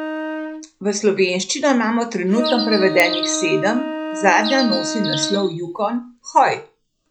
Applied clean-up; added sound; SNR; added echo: none; Bird + Wind instrument, woodwind instrument; 7 dB; none.